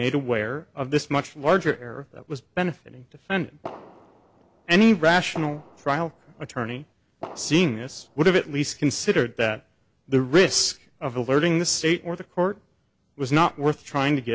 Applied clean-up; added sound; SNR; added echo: none; Fireworks; 20 dB; none.